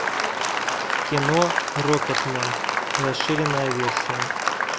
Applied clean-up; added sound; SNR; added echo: none; Applause; -2 dB; none.